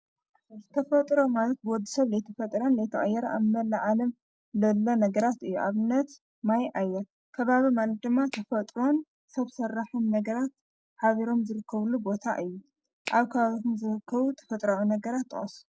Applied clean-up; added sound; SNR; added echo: neural separator model SepFormer DNS4.